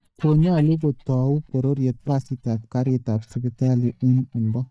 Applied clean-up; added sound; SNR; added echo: neural mask model DeepFilterNet 3.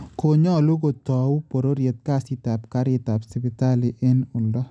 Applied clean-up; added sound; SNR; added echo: none; none; none; none.